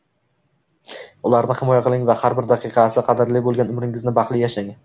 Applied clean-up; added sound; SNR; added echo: none; none; none; none.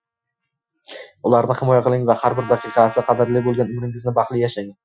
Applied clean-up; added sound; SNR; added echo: classical method Wiener filter.